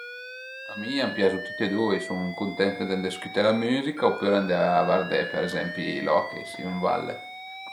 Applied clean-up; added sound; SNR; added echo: none; Alarm; 12 dB; none.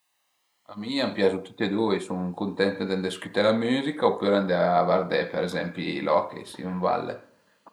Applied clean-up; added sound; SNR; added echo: neural mask model Resemble Enhance denoiser.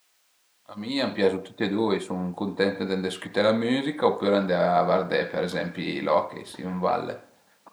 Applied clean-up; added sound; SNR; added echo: none; none; none; none.